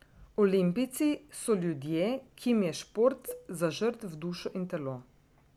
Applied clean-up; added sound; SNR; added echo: none; Cowbell; 20 dB; none.